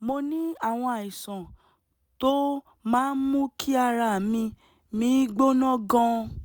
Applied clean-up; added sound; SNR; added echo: none; none; none; none.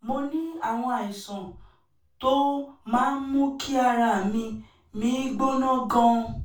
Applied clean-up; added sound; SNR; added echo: none; none; none; reverberation time 0.3 s.